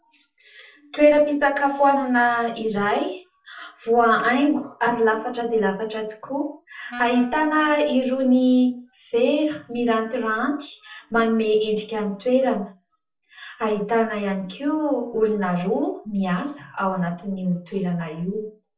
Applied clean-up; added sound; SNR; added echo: neural separator model SepFormer DNS4.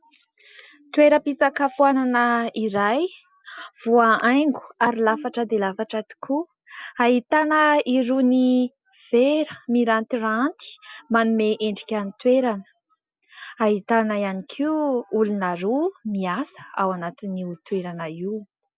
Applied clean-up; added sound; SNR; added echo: none; none; none; none.